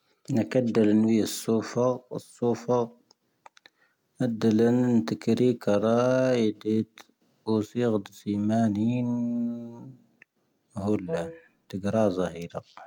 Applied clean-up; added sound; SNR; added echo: none; Wind instrument, woodwind instrument; 12 dB; none.